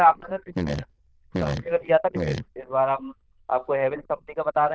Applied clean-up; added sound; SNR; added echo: neural diffusion model UNIVERSE++.